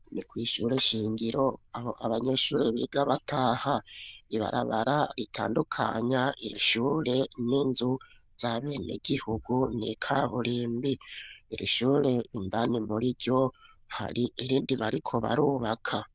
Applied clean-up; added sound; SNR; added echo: neural diffusion model UNIVERSE++.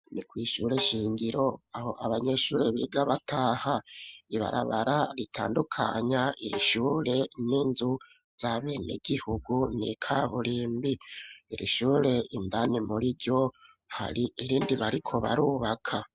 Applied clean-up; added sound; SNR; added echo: none; Snare drum; 15 dB; none.